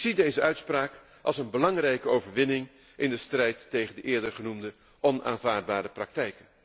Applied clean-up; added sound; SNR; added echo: none; none; none; none.